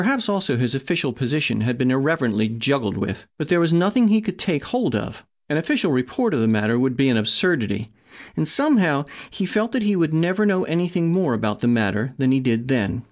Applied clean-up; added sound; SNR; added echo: none; none; none; none.